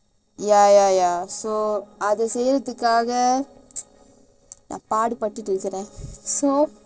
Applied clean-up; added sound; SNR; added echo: neural separator model SepFormer DNS4.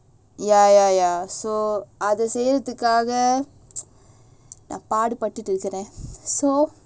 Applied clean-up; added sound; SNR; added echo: none; none; none; none.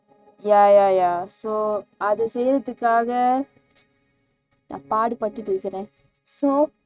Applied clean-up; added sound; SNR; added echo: neural mask model RNNoise.